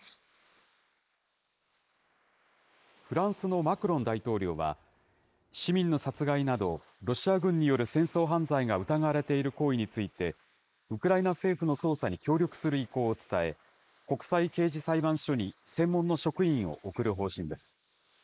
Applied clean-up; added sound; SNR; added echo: neural mask model Resemble Enhance denoiser.